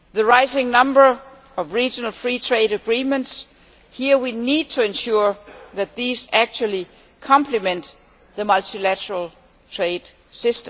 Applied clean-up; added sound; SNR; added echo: none; none; none; none.